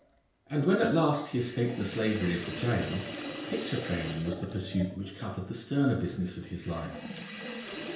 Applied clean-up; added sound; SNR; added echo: none; Sink (filling or washing); 11 dB; reverberation time 0.5 s.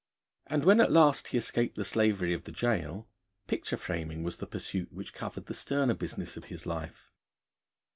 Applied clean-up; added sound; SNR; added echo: none; none; none; none.